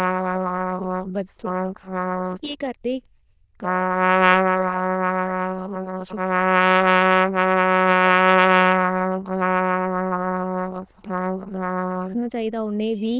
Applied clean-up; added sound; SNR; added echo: neural diffusion model UNIVERSE++.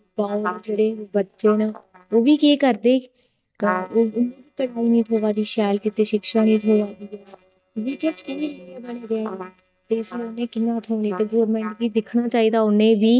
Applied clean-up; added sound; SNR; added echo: neural mask model DeepFilterNet 3.